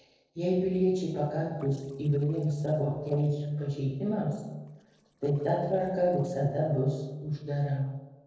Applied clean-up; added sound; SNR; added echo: neural separator model SepFormer DNS4.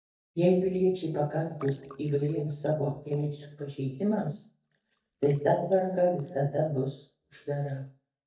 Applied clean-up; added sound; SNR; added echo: neural mask model DeepFilterNet 3.